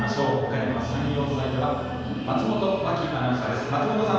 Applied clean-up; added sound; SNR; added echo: none; Piano; 17 dB; reverberation time 1.2 s.